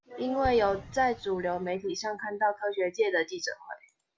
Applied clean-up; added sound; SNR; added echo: none; Explosion; 20 dB; none.